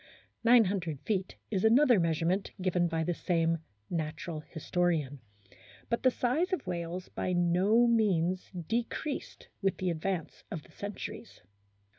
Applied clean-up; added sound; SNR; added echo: none; none; none; none.